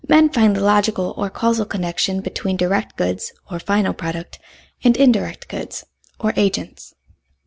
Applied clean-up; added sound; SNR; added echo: none; none; none; none.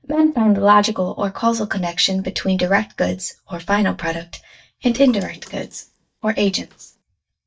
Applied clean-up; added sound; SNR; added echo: neural mask model DeepFilterNet 3.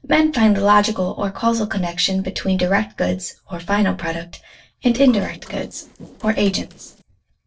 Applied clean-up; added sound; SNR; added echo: neural separator model SepFormer DNS4.